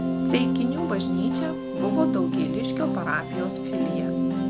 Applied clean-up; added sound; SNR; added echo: none; Piano; -5 dB; none.